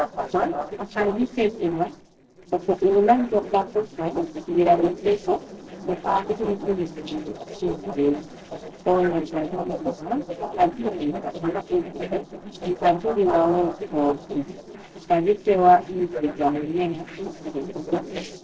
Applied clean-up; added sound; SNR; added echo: neural separator model SepFormer DNS4.